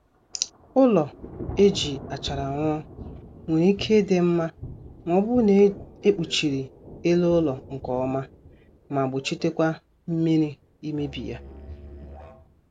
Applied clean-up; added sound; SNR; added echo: none; Thunder / Rain + Musical instrument; 17 dB; none.